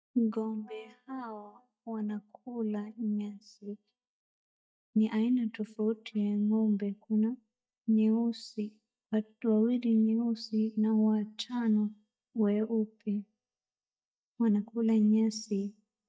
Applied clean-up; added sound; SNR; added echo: neural mask model DeepFilterNet 3.